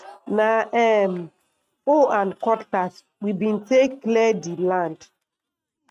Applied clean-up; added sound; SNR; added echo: neural mask model RNNoise.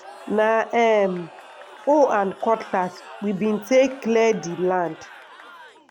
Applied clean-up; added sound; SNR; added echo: none; Crowd / Cheering; 20 dB; none.